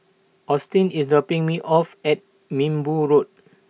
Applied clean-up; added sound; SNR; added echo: none; none; none; none.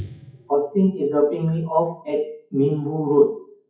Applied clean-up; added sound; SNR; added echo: classical method WPE with log-MMSE.